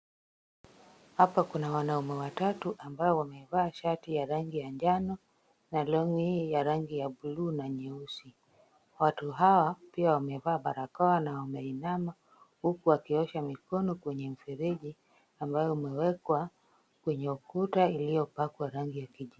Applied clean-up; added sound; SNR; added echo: none; none; none; none.